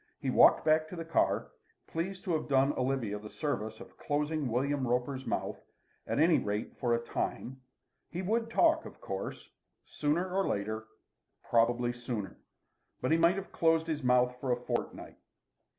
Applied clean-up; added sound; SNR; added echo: none; none; none; none.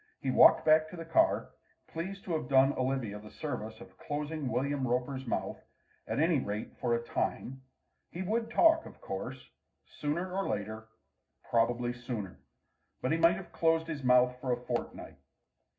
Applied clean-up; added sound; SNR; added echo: none; none; none; reverberation time 0.4 s.